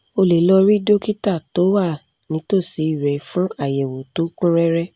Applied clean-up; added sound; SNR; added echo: none; none; none; none.